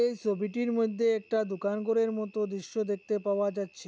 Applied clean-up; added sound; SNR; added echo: none; none; none; none.